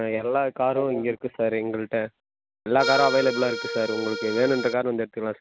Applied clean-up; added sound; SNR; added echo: none; Accordion; 4 dB; none.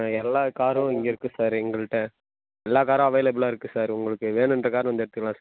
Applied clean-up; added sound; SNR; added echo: none; none; none; none.